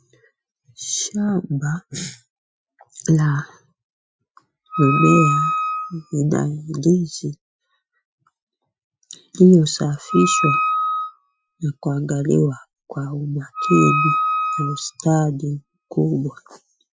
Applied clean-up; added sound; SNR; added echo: classical method Wiener filter.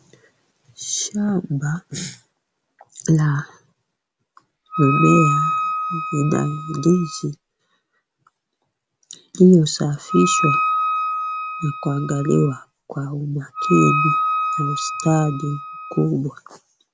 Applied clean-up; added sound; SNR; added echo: none; Wind instrument, woodwind instrument; 2 dB; none.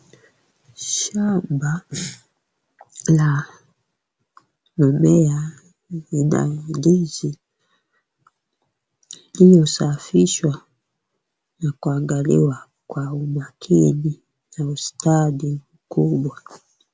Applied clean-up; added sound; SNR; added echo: none; none; none; none.